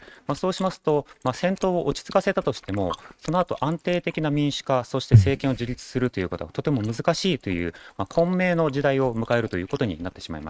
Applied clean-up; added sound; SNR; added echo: neural mask model RNNoise.